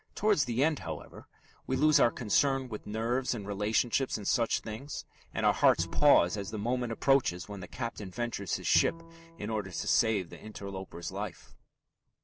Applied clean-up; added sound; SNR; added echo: none; Bowed string instrument; 18 dB; none.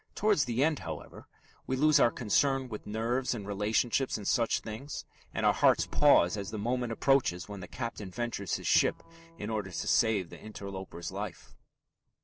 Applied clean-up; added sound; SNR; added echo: neural separator model SepFormer DNS4.